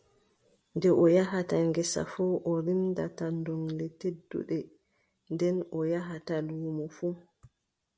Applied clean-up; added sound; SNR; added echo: none; none; none; none.